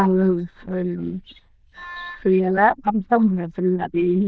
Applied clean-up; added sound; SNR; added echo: neural diffusion model UNIVERSE++.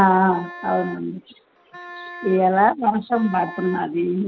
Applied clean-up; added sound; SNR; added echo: none; Wind instrument, woodwind instrument; 18 dB; none.